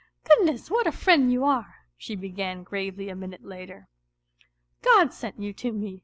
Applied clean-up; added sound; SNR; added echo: none; none; none; none.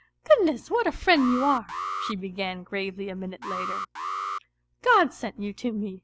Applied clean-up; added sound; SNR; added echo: none; Alarm; 7 dB; none.